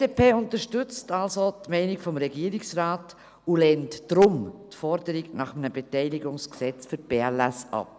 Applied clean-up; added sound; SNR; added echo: none; none; none; none.